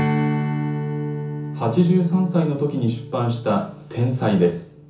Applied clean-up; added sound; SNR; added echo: none; Strum; 5 dB; reverberation time 0.7 s.